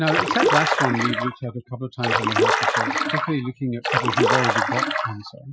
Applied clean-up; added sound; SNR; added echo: classical method Wiener filter.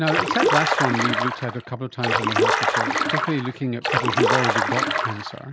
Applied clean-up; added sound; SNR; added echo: none; Stream; -5 dB; none.